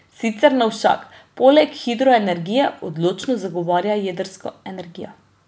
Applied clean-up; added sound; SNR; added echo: none; none; none; none.